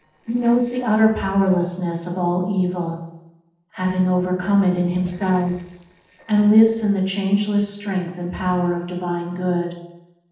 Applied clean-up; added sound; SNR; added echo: neural separator model SepFormer DNS4.